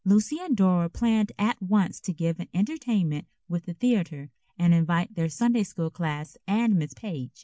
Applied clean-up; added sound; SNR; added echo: none; none; none; none.